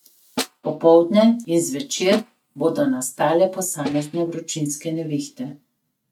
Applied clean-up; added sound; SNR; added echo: neural mask model RNNoise.